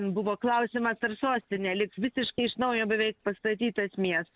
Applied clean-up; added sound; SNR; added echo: none; none; none; none.